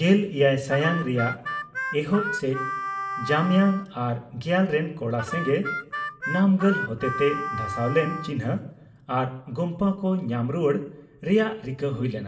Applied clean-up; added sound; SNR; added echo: none; Harmonica; 7 dB; reverberation time 0.6 s.